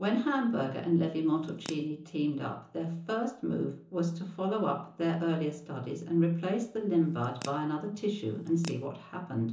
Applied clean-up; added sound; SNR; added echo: none; Crack / Crackle; 15 dB; reverberation time 0.8 s.